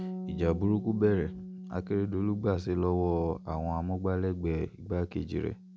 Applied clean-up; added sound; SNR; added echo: none; Bass guitar; 12 dB; none.